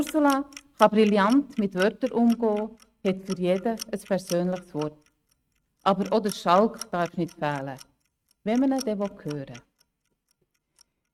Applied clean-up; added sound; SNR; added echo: neural mask model RNNoise.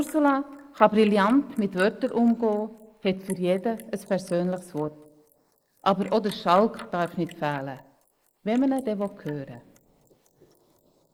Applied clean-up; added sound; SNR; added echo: neural mask model Resemble Enhance denoiser.